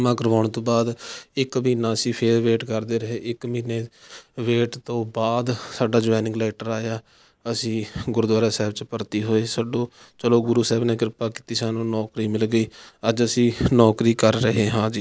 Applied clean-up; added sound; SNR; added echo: neural mask model Resemble Enhance denoiser.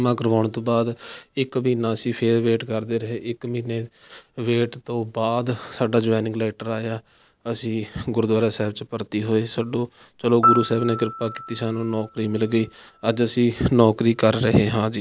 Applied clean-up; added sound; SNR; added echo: none; Piano; 12 dB; none.